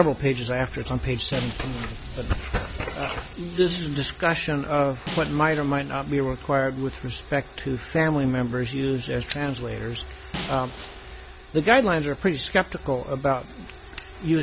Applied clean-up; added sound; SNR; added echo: none; Shatter; 17 dB; none.